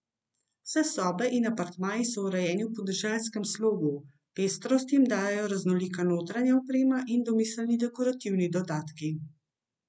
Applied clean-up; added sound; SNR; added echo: none; none; none; none.